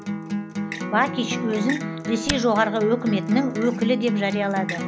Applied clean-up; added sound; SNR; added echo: none; Acoustic guitar + Tick; 5 dB; none.